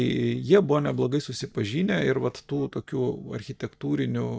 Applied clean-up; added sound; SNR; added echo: neural mask model DeepFilterNet 3.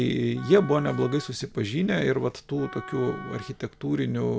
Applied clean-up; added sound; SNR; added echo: none; Wind instrument, woodwind instrument; 18 dB; none.